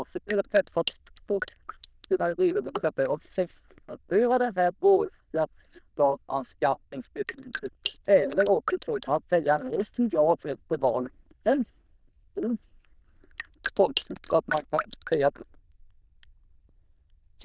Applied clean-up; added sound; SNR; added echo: neural diffusion model UNIVERSE++.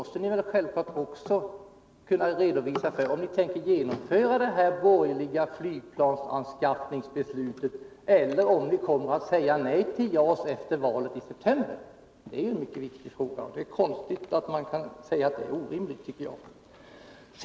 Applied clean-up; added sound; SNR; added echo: none; none; none; none.